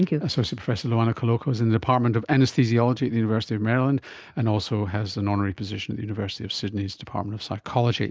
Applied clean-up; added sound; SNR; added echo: none; none; none; none.